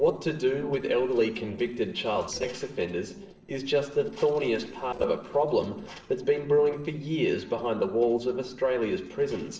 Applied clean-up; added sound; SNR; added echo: neural separator model SepFormer DNS4.